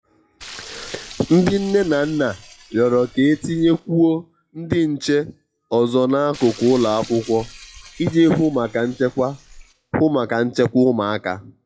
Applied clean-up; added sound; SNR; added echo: classical method WPE with log-MMSE.